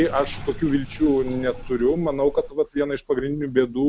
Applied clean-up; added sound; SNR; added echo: none; Sink (filling or washing); 15 dB; none.